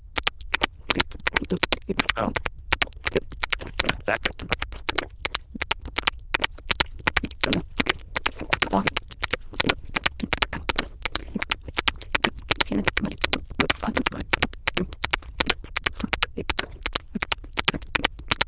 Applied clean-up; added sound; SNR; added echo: neural diffusion model UNIVERSE++.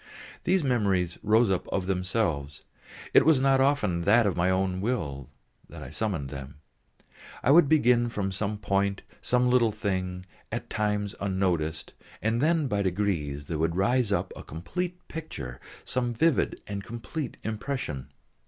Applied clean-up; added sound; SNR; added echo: none; none; none; none.